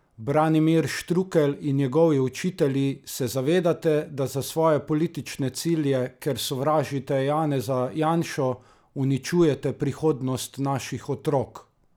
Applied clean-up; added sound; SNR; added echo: none; none; none; none.